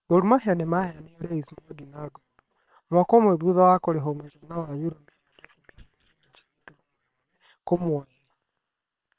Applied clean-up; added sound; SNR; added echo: neural separator model SepFormer WHAM!.